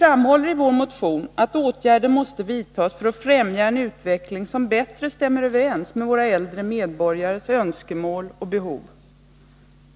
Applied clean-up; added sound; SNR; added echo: none; none; none; none.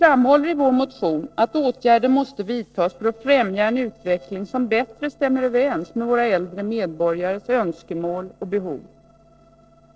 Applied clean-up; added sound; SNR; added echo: neural separator model SepFormer DNS4.